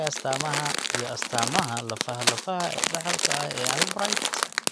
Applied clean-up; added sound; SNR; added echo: none; Crumpling, crinkling; -3 dB; none.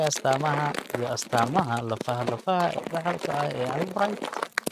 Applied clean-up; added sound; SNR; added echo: neural mask model RNNoise.